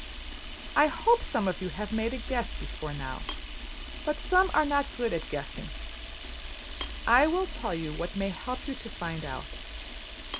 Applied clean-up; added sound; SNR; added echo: none; Camera; 7 dB; none.